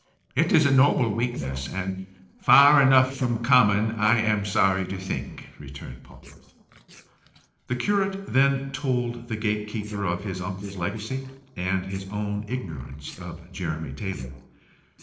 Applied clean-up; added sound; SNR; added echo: neural separator model SepFormer DNS4.